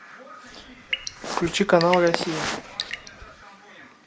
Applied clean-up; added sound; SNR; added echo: none; Drip / Sink (filling or washing) / Water tap, faucet / Water; 10 dB; none.